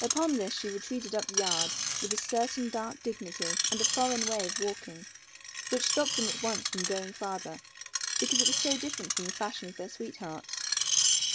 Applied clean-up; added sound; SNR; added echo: none; Screech; -2 dB; none.